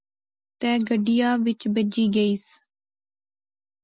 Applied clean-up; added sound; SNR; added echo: none; none; none; none.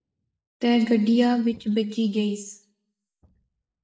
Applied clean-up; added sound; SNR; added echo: neural mask model DeepFilterNet 3.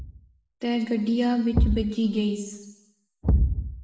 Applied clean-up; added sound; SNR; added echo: none; Thump, thud; 0 dB; reverberation time 1.0 s.